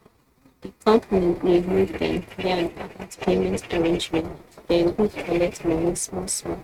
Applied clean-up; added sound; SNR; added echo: neural mask model RNNoise.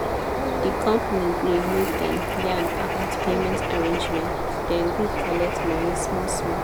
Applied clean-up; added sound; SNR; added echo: none; Bird; -1 dB; none.